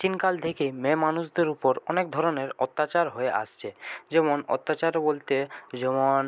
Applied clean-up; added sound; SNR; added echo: none; none; none; none.